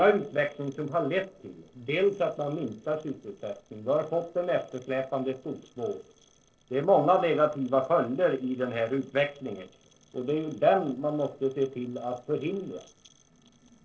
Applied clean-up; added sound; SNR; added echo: neural separator model SepFormer DNS4.